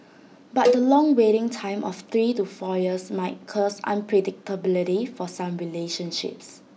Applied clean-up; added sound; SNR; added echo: none; Cowbell; 3 dB; none.